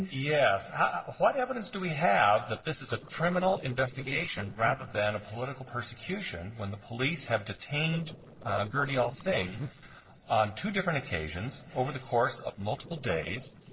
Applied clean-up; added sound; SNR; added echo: neural separator model SepFormer DNS4.